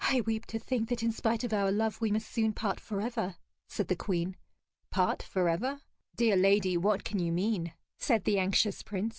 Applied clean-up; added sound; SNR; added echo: none; none; none; none.